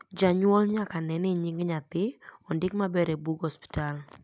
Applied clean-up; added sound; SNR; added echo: none; none; none; none.